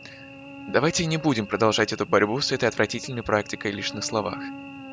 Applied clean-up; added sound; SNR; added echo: none; Cricket / Buzz; 15 dB; none.